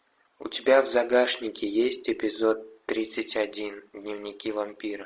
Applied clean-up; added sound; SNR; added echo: none; none; none; none.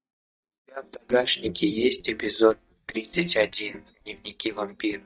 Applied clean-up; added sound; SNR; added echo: neural mask model DeepFilterNet 3.